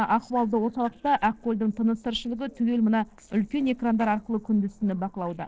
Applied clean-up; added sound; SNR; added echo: neural separator model SepFormer DNS4.